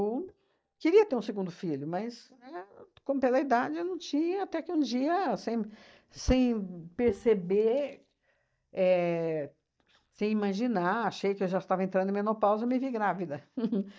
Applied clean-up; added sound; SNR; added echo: neural mask model DeepFilterNet 3.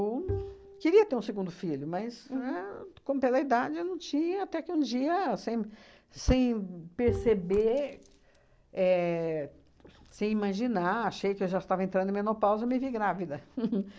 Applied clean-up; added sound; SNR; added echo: none; Bowed string instrument; 10 dB; none.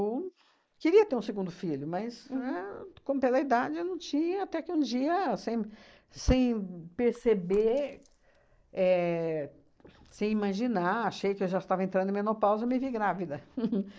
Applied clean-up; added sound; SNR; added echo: neural mask model Resemble Enhance denoiser.